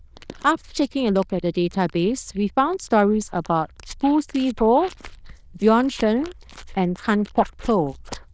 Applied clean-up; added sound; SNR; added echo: neural diffusion model UNIVERSE++.